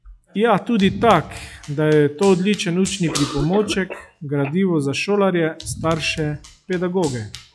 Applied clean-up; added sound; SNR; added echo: classical method log-MMSE.